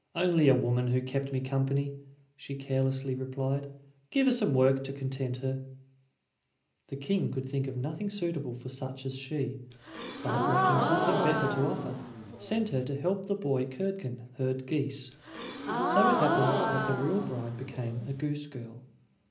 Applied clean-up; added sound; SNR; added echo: none; Gasp; -1 dB; reverberation time 0.5 s.